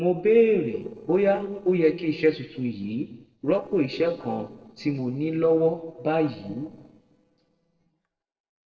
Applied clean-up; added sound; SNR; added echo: neural separator model SepFormer DNS4.